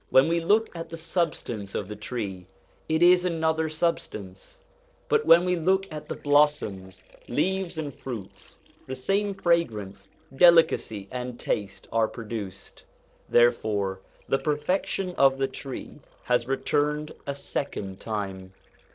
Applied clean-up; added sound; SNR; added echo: neural separator model SepFormer DNS4.